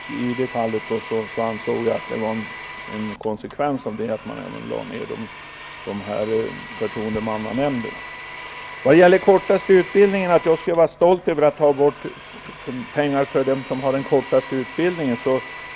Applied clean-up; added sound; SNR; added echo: none; Domestic sounds, home sounds; 15 dB; none.